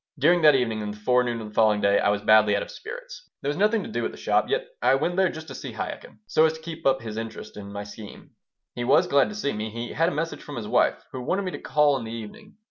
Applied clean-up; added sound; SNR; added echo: none; none; none; none.